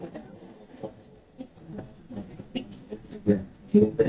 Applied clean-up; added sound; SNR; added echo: neural mask model DeepFilterNet 3.